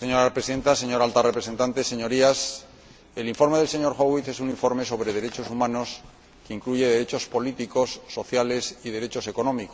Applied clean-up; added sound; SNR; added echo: none; none; none; none.